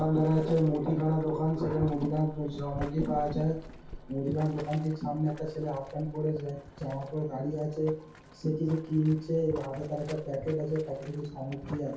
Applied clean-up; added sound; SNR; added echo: none; Boiling; 15 dB; reverberation time 0.6 s.